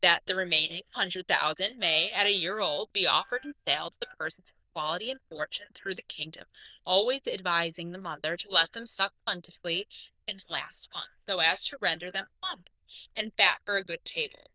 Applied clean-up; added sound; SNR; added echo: neural diffusion model UNIVERSE++.